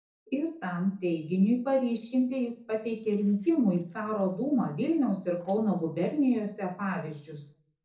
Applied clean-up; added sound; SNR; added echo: neural separator model SepFormer DNS4.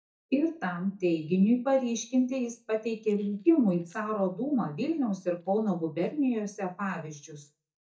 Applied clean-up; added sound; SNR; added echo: neural mask model DeepFilterNet 3.